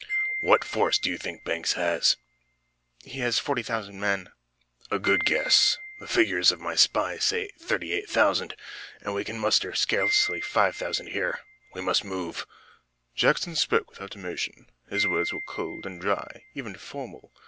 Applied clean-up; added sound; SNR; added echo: none; Wind chime; 10 dB; none.